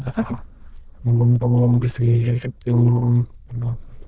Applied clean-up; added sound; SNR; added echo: neural diffusion model UNIVERSE++.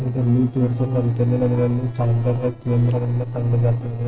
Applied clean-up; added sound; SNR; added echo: neural separator model SepFormer DNS4.